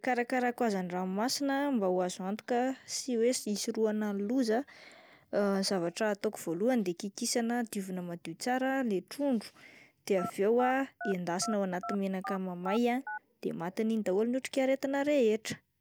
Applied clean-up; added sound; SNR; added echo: none; Telephone; 11 dB; none.